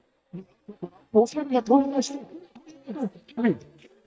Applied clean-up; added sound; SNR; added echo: neural mask model DeepFilterNet 3.